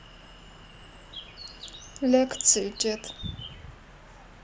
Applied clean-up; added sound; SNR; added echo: none; Bird; 16 dB; none.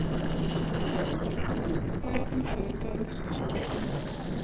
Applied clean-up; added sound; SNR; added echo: neural separator model SepFormer DNS4.